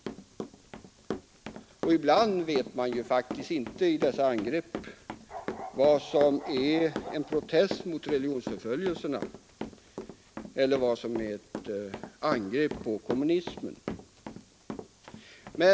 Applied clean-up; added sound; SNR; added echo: none; Run + Bark; 11 dB; none.